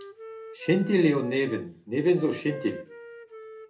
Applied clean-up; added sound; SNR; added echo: none; Wind instrument, woodwind instrument; 16 dB; reverberation time 0.3 s.